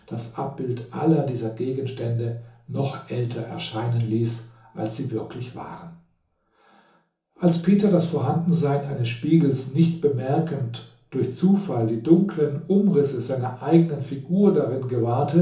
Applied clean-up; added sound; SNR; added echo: none; none; none; reverberation time 0.7 s.